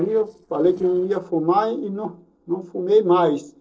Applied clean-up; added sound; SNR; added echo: neural separator model SepFormer DNS4.